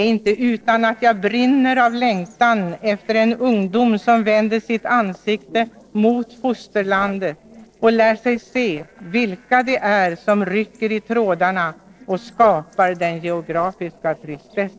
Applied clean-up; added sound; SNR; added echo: neural separator model SepFormer DNS4.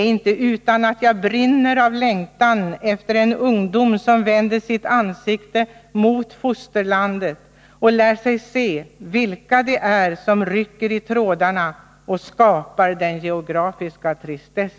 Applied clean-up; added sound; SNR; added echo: none; none; none; none.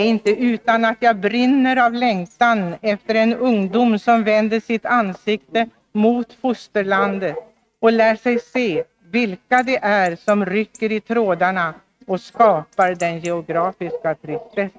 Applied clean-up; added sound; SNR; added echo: neural mask model RNNoise.